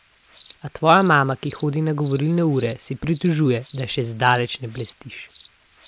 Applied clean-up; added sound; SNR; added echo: none; Cricket; 7 dB; none.